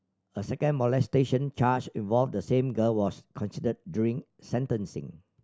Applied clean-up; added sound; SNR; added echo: none; none; none; none.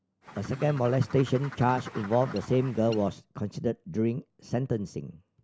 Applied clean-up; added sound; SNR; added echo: none; Bird; 15 dB; none.